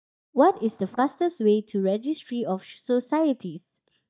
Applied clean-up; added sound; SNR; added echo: neural mask model DeepFilterNet 3.